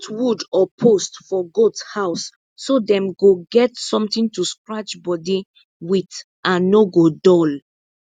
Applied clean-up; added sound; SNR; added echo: none; none; none; none.